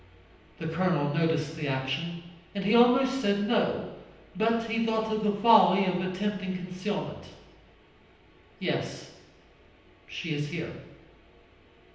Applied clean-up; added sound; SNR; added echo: none; none; none; reverberation time 0.9 s.